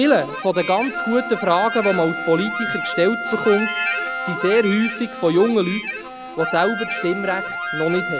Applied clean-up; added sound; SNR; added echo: none; Wind instrument, woodwind instrument + Harmonica; 6 dB; none.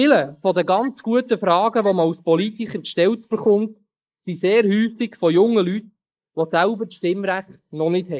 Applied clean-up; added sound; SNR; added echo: neural mask model Resemble Enhance denoiser.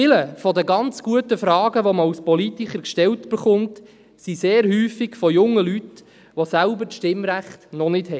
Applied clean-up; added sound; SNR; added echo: none; none; none; none.